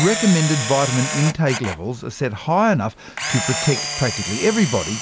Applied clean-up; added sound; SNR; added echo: none; Camera; 7 dB; none.